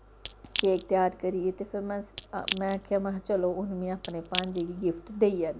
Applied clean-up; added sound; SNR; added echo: none; Crack / Crushing; 10 dB; none.